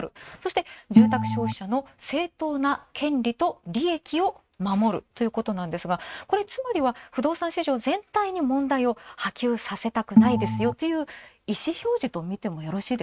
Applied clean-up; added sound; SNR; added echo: neural mask model RNNoise.